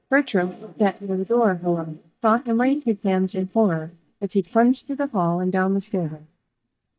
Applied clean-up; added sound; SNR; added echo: neural mask model DeepFilterNet 3.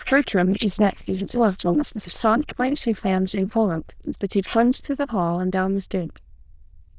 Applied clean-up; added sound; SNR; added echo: neural diffusion model UNIVERSE++.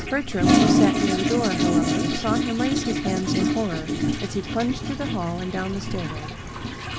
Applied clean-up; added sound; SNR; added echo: none; Toilet flush; -4 dB; none.